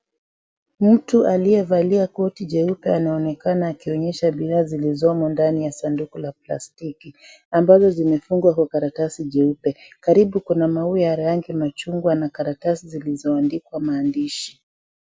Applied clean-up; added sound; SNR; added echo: none; none; none; none.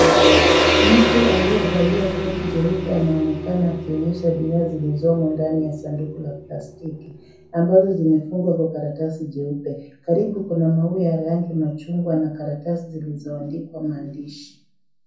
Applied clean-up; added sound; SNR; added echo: none; Gong; 2 dB; reverberation time 0.5 s.